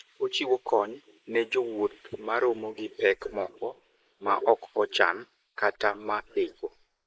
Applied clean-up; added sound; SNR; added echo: neural mask model Resemble Enhance denoiser.